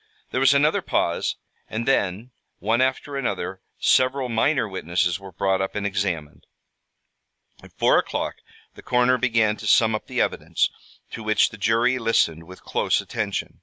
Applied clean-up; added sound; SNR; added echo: none; none; none; none.